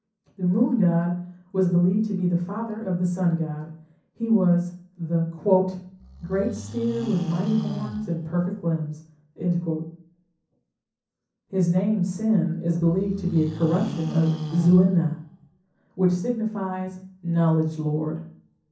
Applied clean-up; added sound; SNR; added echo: none; Livestock, farm animals, working animals; 11 dB; reverberation time 0.6 s.